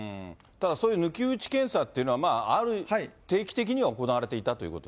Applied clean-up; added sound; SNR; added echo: none; none; none; none.